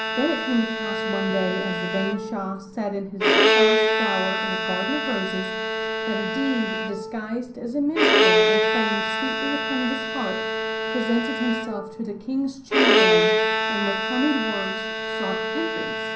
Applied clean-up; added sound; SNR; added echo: none; Bowed string instrument; -4 dB; reverberation time 0.6 s.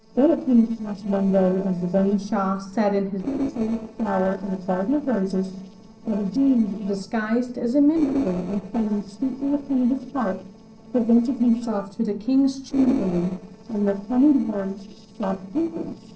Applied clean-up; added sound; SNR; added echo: neural separator model SepFormer DNS4.